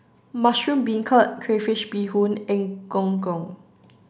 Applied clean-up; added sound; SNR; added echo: none; none; none; none.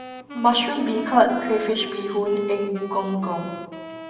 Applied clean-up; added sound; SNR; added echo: none; Wind instrument, woodwind instrument; 12 dB; reverberation time 1.3 s.